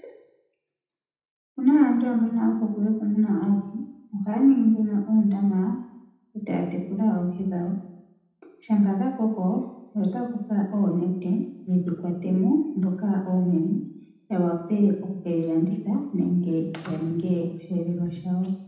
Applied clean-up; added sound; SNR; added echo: none; none; none; reverberation time 0.8 s.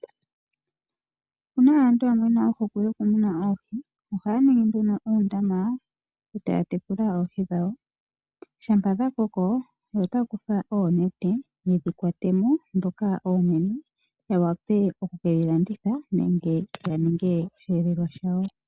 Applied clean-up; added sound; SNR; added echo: none; none; none; none.